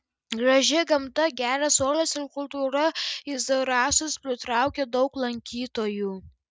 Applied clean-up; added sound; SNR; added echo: none; none; none; none.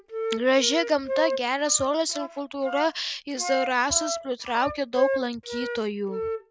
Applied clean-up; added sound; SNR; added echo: none; Wind instrument, woodwind instrument; 6 dB; none.